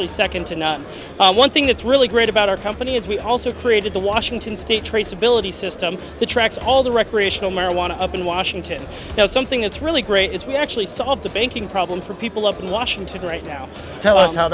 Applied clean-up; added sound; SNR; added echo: none; none; none; none.